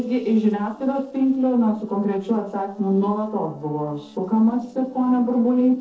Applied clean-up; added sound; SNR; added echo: neural separator model SepFormer DNS4.